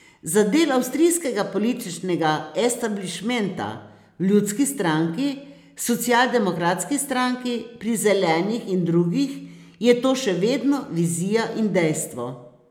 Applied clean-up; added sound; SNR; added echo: none; none; none; none.